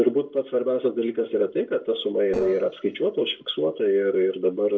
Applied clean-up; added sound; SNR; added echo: neural separator model SepFormer DNS4.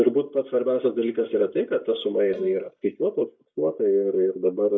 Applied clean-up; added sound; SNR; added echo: neural mask model DeepFilterNet 3.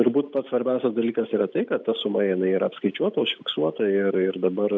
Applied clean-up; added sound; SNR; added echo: none; none; none; none.